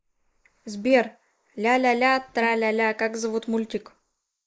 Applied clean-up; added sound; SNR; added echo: neural mask model Resemble Enhance denoiser.